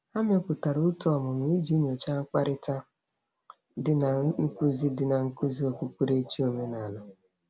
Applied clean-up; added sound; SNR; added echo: none; none; none; none.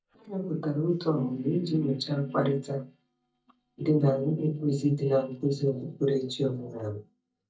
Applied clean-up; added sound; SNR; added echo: neural mask model DeepFilterNet 3.